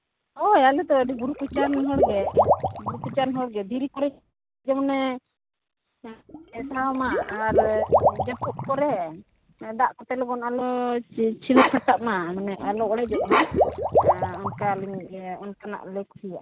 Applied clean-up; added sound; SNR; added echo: none; Bark + Water / Liquid; 0 dB; none.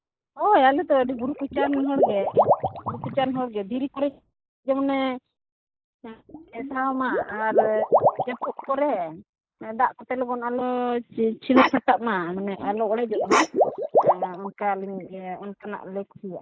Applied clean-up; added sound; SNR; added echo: neural mask model Resemble Enhance denoiser.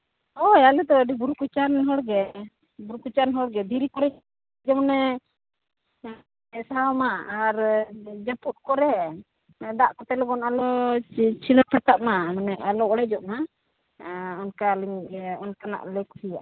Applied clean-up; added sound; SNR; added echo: none; none; none; none.